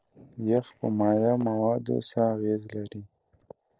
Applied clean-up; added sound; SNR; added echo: neural separator model SepFormer DNS4.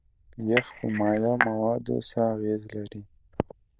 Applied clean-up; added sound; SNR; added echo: neural diffusion model UNIVERSE++.